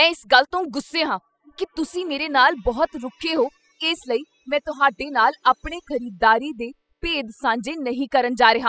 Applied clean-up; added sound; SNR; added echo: classical method spectral subtraction.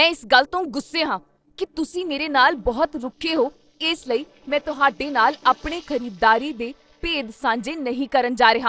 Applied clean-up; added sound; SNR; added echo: neural separator model SepFormer DNS4.